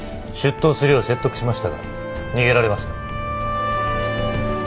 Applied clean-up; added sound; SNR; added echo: none; none; none; none.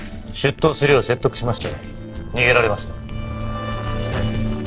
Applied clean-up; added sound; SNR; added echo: neural separator model SepFormer DNS4.